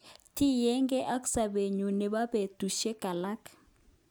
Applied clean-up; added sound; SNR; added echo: none; none; none; none.